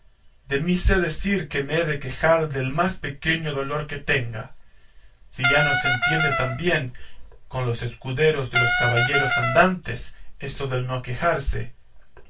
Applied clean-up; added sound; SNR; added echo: none; Brass instrument; -2 dB; reverberation time 0.2 s.